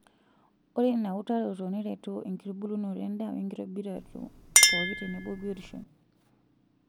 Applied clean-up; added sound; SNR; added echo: none; Chink, clink; -2 dB; none.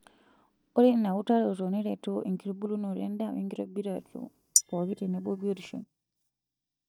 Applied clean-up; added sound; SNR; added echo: neural mask model DeepFilterNet 3.